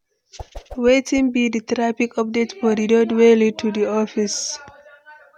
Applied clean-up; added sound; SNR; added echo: none; Whoosh, swoosh, swish; 20 dB; none.